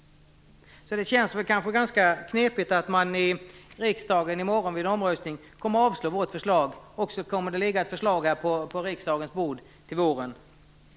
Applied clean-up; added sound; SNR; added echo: none; none; none; none.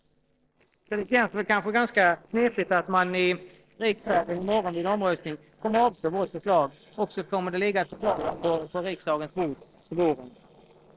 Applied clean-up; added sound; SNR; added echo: neural separator model SepFormer DNS4.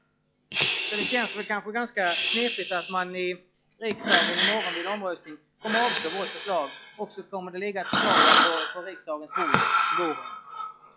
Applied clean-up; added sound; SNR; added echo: classical method log-MMSE.